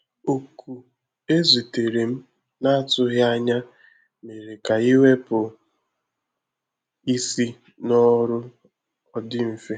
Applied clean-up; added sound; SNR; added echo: none; none; none; none.